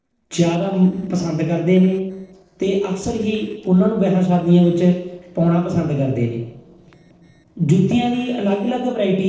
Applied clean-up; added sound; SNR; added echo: neural separator model SepFormer DNS4.